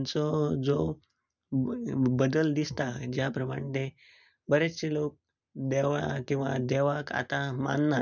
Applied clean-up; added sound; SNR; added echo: none; none; none; none.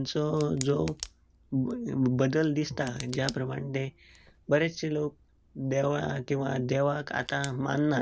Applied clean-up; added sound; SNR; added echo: none; Tick; 19 dB; none.